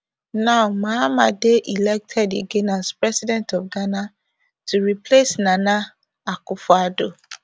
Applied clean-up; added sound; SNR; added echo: none; none; none; none.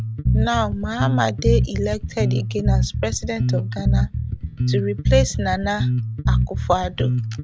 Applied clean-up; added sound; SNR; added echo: none; Bass guitar; -4 dB; none.